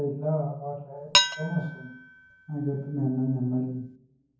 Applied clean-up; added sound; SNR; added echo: none; Dishes, pots, and pans; 0 dB; reverberation time 0.9 s.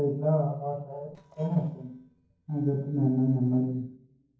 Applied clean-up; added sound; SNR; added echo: neural separator model SepFormer DNS4.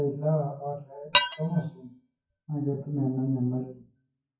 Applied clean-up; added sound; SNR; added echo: classical method WPE with log-MMSE.